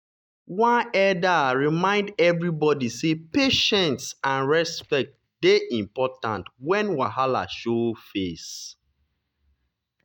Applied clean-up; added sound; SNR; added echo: neural mask model DeepFilterNet 3.